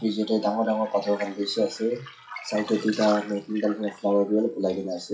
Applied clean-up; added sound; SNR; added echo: classical method WPE with log-MMSE.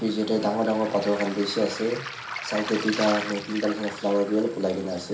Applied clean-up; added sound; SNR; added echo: none; Waves, surf; 10 dB; reverberation time 0.4 s.